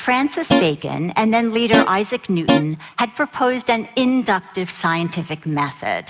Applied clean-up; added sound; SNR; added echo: none; Guitar; -1 dB; none.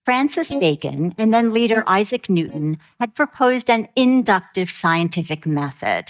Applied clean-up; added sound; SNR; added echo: neural mask model DeepFilterNet 3.